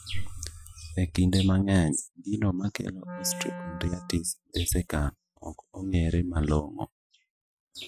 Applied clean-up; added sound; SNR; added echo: classical method Wiener filter.